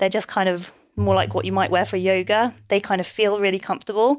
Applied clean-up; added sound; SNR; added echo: none; Bowed string instrument; 12 dB; none.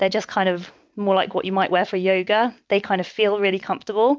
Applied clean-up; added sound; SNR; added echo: none; none; none; none.